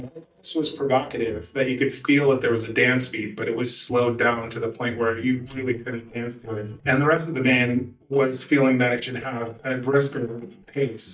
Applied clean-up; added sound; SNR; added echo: neural mask model DeepFilterNet 3.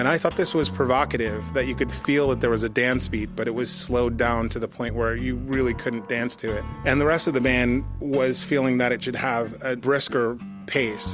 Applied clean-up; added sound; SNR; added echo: none; none; none; none.